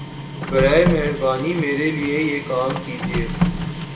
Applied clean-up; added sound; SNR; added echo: none; Printer; 4 dB; reverberation time 0.6 s.